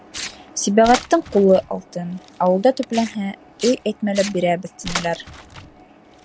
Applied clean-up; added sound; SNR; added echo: none; Tearing; 14 dB; none.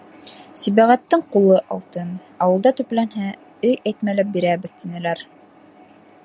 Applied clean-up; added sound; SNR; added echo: none; none; none; none.